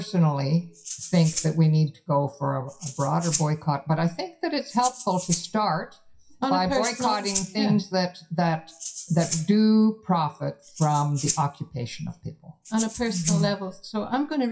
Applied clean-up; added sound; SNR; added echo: classical method WPE with log-MMSE.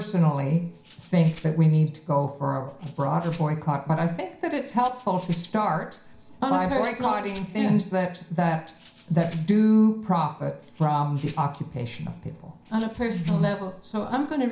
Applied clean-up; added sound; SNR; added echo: none; Rattle (instrument); 13 dB; reverberation time 0.5 s.